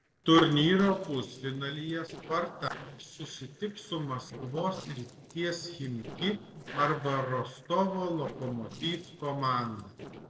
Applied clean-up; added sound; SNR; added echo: neural separator model SepFormer DNS4.